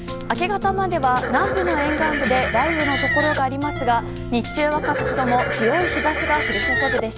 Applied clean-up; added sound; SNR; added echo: none; Livestock, farm animals, working animals; 4 dB; none.